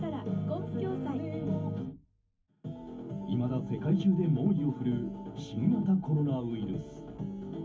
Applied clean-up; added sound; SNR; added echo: none; none; none; reverberation time 0.3 s.